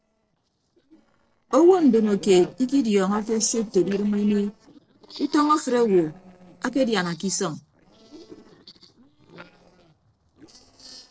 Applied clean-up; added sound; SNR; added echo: neural separator model SepFormer DNS4.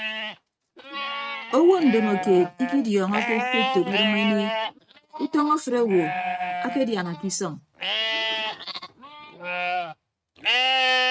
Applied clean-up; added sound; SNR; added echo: neural mask model RNNoise.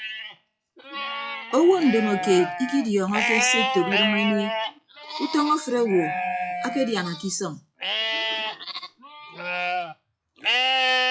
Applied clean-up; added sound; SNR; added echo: classical method log-MMSE.